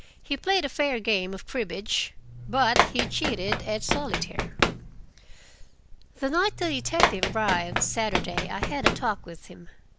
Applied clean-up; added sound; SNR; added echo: none; Run; 0 dB; none.